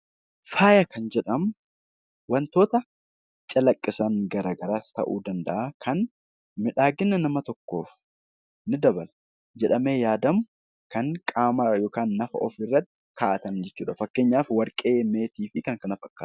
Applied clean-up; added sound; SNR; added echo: none; none; none; none.